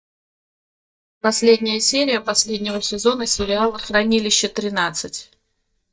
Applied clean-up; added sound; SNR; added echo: neural mask model DeepFilterNet 3.